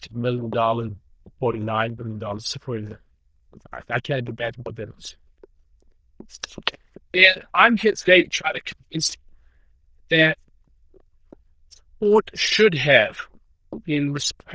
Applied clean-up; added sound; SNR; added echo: neural diffusion model UNIVERSE++.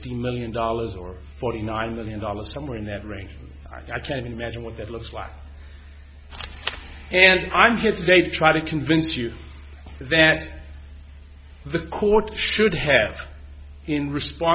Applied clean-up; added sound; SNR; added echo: none; none; none; none.